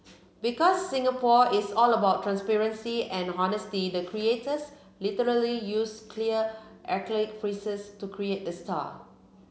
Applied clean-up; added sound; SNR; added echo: none; none; none; none.